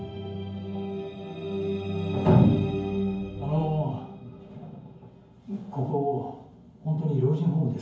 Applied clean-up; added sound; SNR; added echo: none; none; none; reverberation time 0.9 s.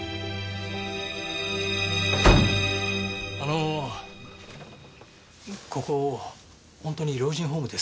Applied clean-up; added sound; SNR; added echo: none; none; none; none.